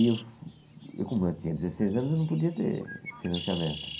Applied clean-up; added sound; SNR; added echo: none; Bird; 14 dB; reverberation time 0.3 s.